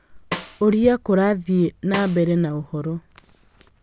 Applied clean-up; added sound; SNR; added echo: none; Snare drum; 14 dB; none.